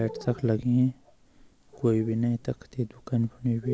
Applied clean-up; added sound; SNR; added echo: none; none; none; none.